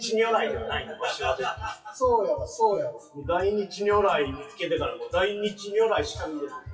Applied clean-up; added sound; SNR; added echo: classical method WPE with log-MMSE.